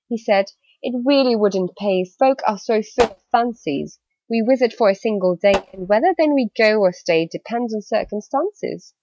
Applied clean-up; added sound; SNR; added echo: neural mask model RNNoise.